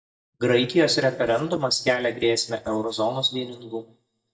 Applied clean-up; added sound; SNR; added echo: neural mask model DeepFilterNet 3.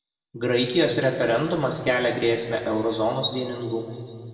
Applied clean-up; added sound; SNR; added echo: neural separator model SepFormer DNS4.